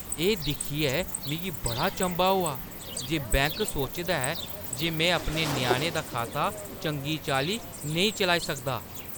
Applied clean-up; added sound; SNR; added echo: none; Cricket; 7 dB; none.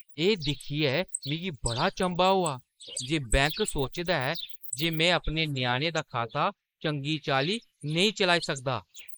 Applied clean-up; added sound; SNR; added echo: neural mask model Resemble Enhance denoiser.